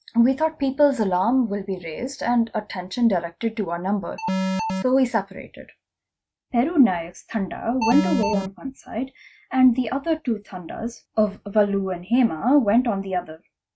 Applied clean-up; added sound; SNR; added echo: neural mask model RNNoise.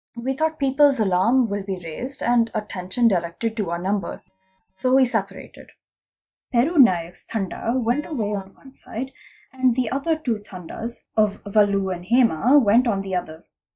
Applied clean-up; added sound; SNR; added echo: neural mask model DeepFilterNet 3.